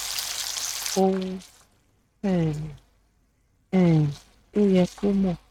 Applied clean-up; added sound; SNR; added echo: neural mask model RNNoise.